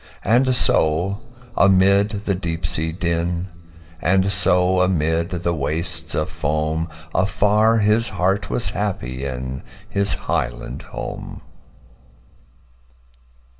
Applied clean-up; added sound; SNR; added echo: none; none; none; reverberation time 1.6 s.